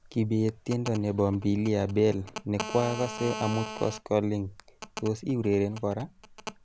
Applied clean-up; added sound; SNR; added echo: none; Telephone; 13 dB; none.